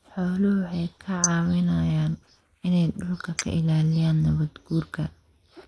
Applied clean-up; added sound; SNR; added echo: neural mask model Resemble Enhance denoiser.